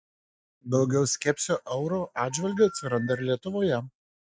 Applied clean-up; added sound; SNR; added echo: neural mask model RNNoise.